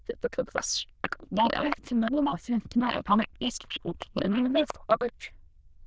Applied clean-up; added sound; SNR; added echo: neural diffusion model UNIVERSE++.